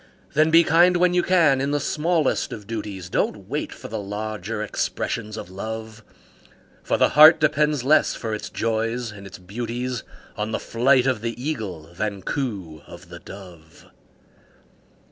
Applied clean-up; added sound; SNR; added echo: none; none; none; none.